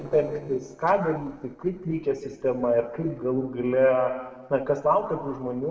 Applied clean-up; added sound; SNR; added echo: neural separator model SepFormer DNS4.